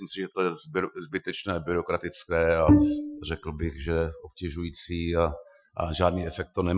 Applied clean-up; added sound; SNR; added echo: classical method Wiener filter.